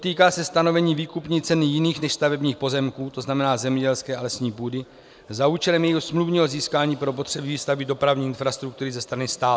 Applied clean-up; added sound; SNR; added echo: none; none; none; none.